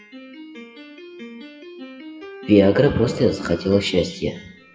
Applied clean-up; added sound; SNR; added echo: classical method WPE with log-MMSE.